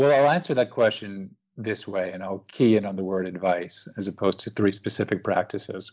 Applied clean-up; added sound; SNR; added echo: none; none; none; none.